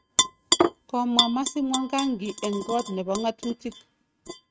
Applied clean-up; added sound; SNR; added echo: neural mask model RNNoise.